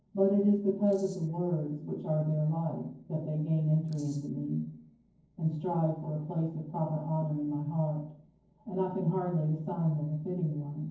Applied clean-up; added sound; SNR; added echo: neural separator model SepFormer DNS4.